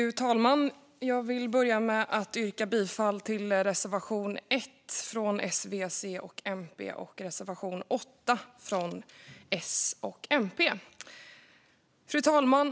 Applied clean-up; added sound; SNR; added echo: none; none; none; none.